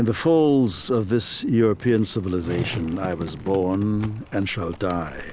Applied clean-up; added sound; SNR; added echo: none; Skateboard; 15 dB; none.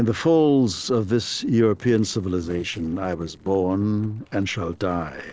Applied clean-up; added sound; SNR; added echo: neural separator model SepFormer DNS4.